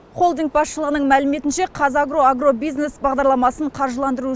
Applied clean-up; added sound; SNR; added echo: none; none; none; none.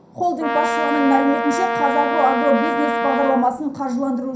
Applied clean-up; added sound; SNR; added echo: none; Brass instrument; 2 dB; reverberation time 0.5 s.